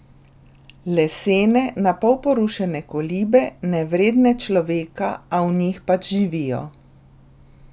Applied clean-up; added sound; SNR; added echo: none; none; none; none.